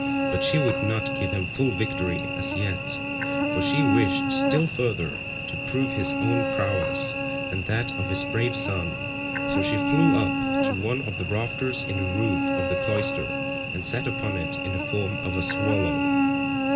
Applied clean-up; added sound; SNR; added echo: none; Cricket / Buzz; -1 dB; reverberation time 2.3 s.